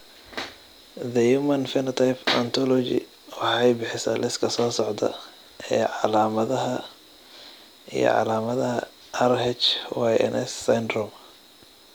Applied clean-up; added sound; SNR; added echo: none; none; none; none.